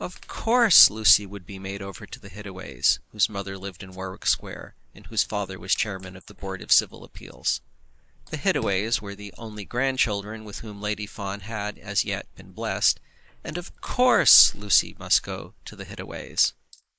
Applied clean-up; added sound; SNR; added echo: neural mask model Resemble Enhance denoiser.